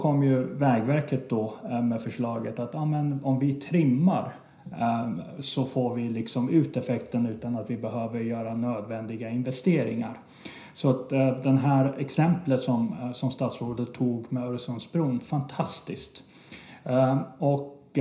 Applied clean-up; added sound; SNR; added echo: none; none; none; reverberation time 0.5 s.